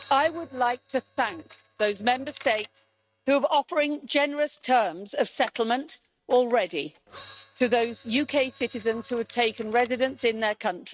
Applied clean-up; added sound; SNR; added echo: neural mask model RNNoise.